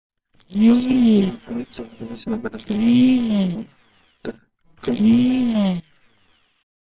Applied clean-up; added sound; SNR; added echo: neural separator model SepFormer WHAMR!.